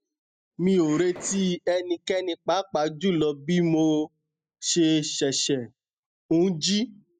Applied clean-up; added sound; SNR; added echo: classical method spectral subtraction.